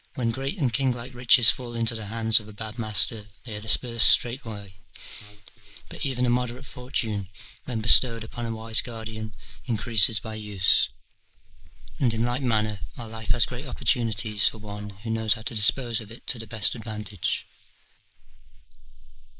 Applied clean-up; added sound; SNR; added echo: neural mask model Resemble Enhance denoiser.